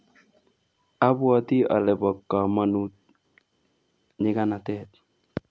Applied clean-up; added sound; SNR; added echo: none; none; none; none.